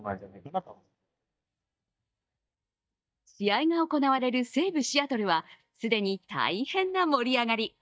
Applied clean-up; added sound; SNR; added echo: neural mask model DeepFilterNet 3.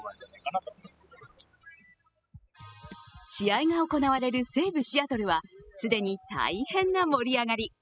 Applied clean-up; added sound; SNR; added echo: classical method spectral subtraction.